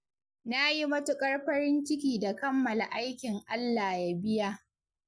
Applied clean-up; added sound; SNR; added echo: none; none; none; none.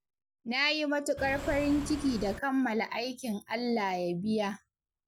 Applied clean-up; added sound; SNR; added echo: none; Engine / Car; 8 dB; none.